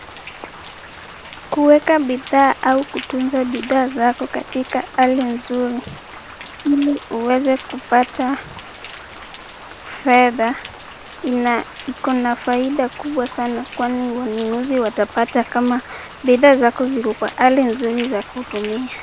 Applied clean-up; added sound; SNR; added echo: none; Rain; 15 dB; none.